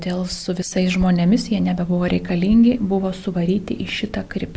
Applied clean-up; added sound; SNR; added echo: none; none; none; none.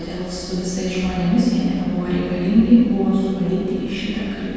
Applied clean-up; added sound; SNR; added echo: none; Engine; 18 dB; reverberation time 2.1 s.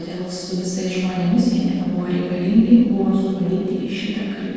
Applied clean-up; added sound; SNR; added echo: neural separator model SepFormer DNS4.